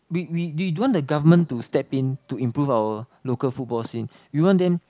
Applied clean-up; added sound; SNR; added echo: none; none; none; none.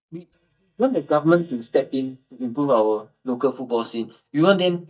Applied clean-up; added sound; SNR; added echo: neural mask model DeepFilterNet 3.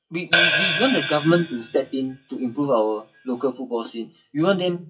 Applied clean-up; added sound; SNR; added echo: classical method WPE with log-MMSE.